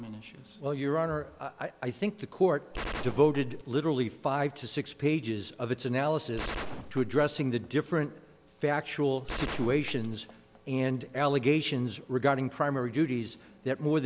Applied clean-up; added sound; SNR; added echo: none; Gunshot, gunfire; 10 dB; none.